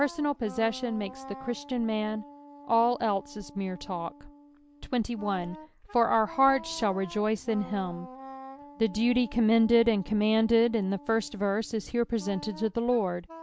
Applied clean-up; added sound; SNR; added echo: none; Wind instrument, woodwind instrument; 18 dB; none.